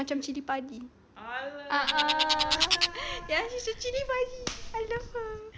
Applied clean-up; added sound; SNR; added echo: none; Bird; 0 dB; none.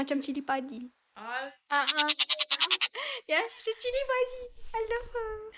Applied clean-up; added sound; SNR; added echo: neural mask model Resemble Enhance denoiser.